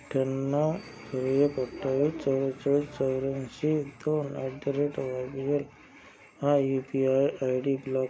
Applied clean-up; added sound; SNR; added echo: none; none; none; none.